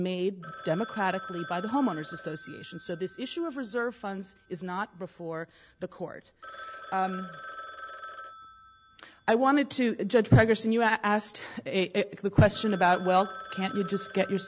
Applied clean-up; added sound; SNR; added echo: none; Telephone; 14 dB; none.